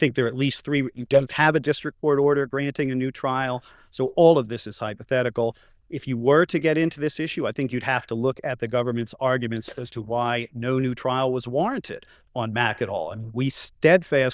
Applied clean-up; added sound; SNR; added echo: neural diffusion model UNIVERSE++.